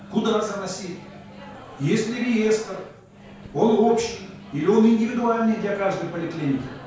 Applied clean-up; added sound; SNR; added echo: none; Microwave oven; 18 dB; reverberation time 0.5 s.